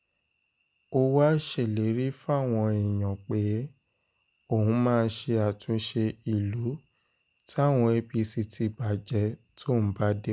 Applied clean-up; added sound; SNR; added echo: none; none; none; none.